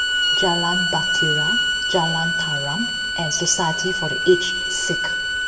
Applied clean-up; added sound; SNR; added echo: none; Bowed string instrument; -2 dB; reverberation time 0.9 s.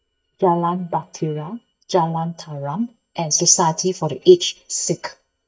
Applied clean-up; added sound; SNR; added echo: neural mask model DeepFilterNet 3.